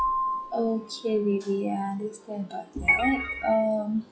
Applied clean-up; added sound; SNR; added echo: classical method log-MMSE.